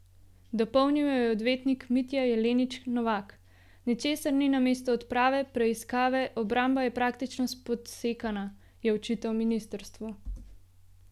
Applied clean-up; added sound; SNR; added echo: none; none; none; none.